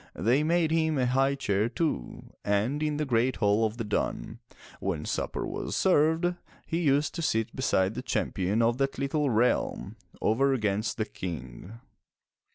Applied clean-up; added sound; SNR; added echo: none; none; none; none.